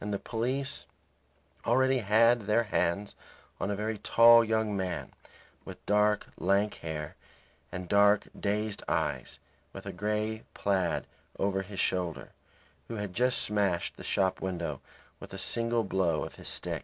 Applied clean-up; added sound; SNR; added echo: none; none; none; none.